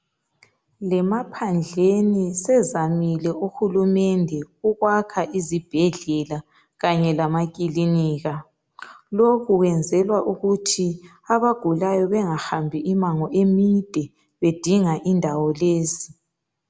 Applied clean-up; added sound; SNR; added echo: none; none; none; none.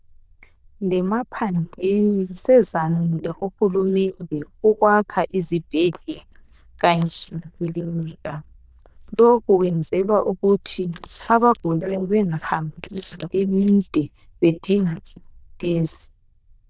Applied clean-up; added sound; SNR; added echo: neural diffusion model UNIVERSE++.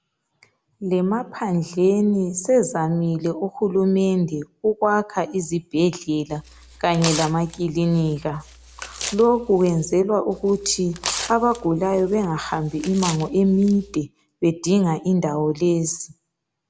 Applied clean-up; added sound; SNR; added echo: none; Tearing; 13 dB; none.